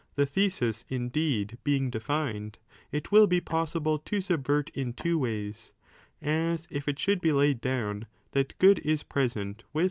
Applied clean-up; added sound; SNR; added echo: none; Tap; 20 dB; none.